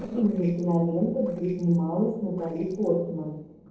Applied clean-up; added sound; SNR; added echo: neural separator model SepFormer DNS4.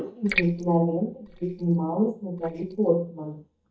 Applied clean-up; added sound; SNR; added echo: neural mask model DeepFilterNet 3.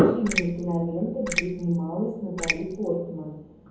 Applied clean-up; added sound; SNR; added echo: none; Raindrop; 5 dB; reverberation time 0.7 s.